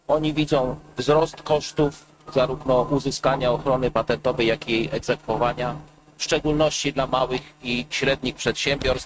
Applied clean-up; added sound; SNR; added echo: neural mask model RNNoise.